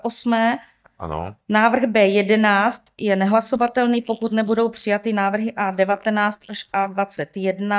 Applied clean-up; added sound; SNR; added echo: neural mask model DeepFilterNet 3.